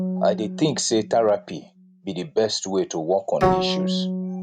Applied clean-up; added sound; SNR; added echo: neural mask model RNNoise.